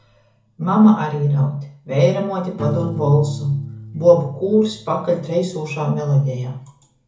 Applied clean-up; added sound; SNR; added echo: none; Piano; 16 dB; reverberation time 0.7 s.